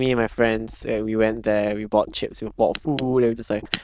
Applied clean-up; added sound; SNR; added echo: neural diffusion model UNIVERSE++.